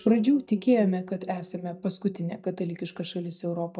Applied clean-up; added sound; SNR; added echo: neural mask model DeepFilterNet 3.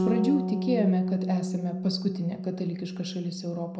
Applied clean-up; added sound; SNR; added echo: none; Bass guitar; 2 dB; reverberation time 0.5 s.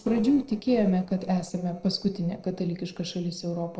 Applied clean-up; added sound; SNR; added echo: neural separator model SepFormer DNS4.